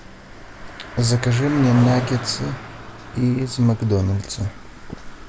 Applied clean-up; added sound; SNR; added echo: none; Car passing by; 13 dB; none.